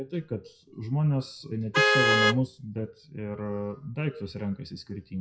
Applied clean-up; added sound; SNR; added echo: classical method WPE with log-MMSE.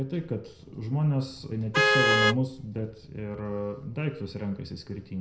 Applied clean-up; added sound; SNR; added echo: none; Vehicle horn, car horn, honking; -2 dB; reverberation time 0.5 s.